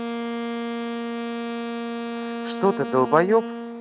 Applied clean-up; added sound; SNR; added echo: neural mask model RNNoise.